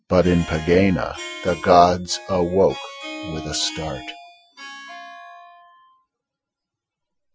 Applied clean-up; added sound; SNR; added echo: classical method Wiener filter.